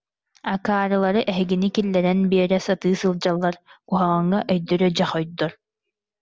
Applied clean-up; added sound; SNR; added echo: none; none; none; none.